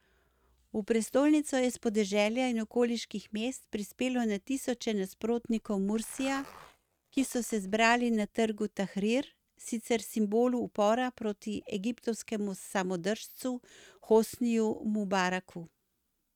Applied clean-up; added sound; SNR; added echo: neural mask model RNNoise.